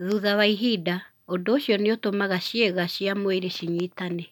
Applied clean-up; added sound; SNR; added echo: none; none; none; none.